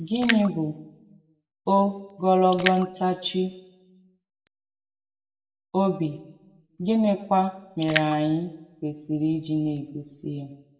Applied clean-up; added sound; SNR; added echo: none; Splash, splatter; 10 dB; reverberation time 0.5 s.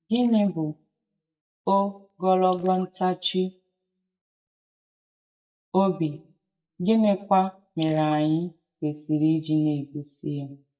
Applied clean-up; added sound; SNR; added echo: neural mask model DeepFilterNet 3.